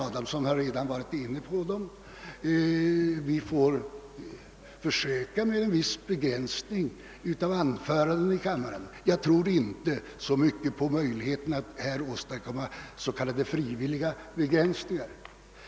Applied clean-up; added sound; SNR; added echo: none; none; none; none.